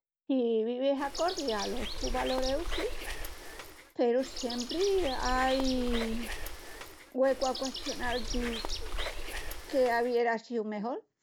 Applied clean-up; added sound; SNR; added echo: none; Bird; 4 dB; none.